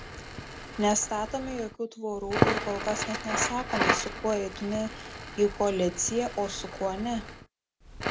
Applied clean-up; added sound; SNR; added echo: none; Crackle; 2 dB; none.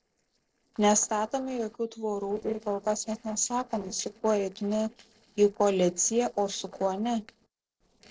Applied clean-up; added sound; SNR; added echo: neural separator model SepFormer DNS4.